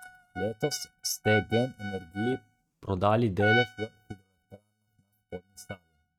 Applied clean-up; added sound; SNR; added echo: neural mask model RNNoise.